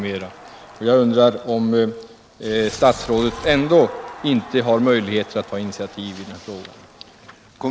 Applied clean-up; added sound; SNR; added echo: none; Tearing + Crowd; 19 dB; none.